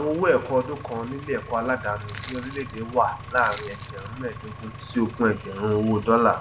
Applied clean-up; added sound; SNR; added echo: none; Engine + Crushing; 13 dB; none.